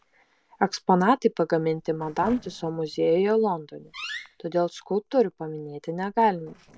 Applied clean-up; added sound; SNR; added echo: neural separator model SepFormer DNS4.